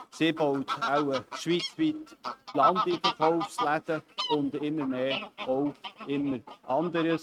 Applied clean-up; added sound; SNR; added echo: neural mask model RNNoise.